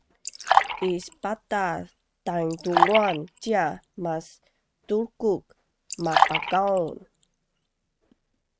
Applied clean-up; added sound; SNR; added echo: neural mask model RNNoise.